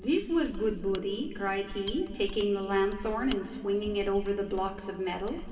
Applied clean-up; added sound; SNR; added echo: none; Mechanisms; 12 dB; reverberation time 2.5 s.